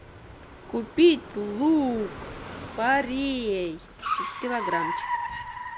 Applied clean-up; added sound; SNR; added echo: none; Car; 8 dB; none.